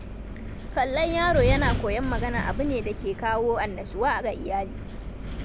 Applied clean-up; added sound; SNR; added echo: none; Wind; 3 dB; none.